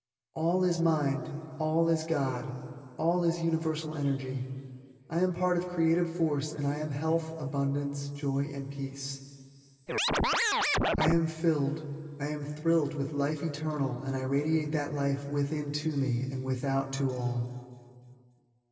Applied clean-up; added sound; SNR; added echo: none; Scratching (performance technique); -3 dB; reverberation time 2.9 s.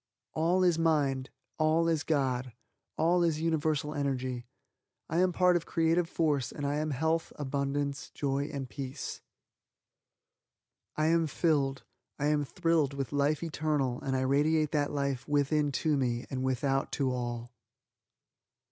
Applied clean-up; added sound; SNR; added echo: none; none; none; none.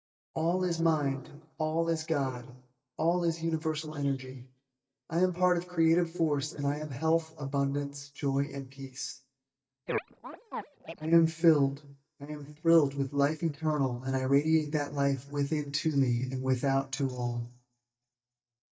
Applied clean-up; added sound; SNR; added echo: neural mask model DeepFilterNet 3.